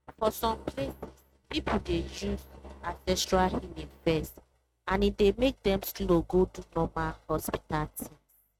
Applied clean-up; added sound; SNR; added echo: neural mask model RNNoise.